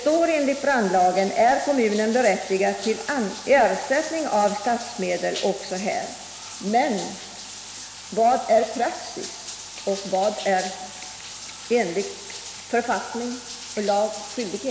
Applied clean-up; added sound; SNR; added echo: none; Bathtub (filling or washing); 14 dB; reverberation time 1.7 s.